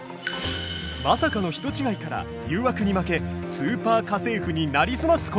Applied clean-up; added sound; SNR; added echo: none; none; none; none.